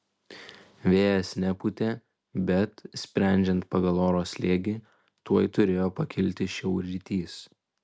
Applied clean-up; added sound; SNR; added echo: none; none; none; none.